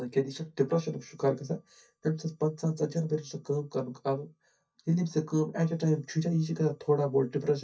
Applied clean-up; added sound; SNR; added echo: neural mask model DeepFilterNet 3.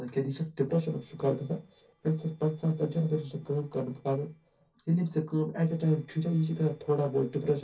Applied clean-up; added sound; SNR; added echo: neural separator model SepFormer DNS4.